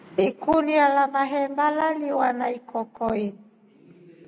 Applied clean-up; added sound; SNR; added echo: none; none; none; none.